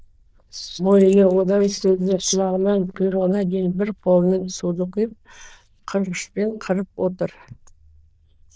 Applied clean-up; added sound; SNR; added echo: neural diffusion model UNIVERSE++.